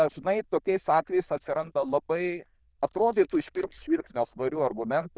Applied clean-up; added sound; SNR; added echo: neural diffusion model UNIVERSE++.